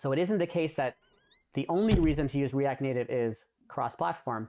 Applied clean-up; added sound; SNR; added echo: neural mask model RNNoise.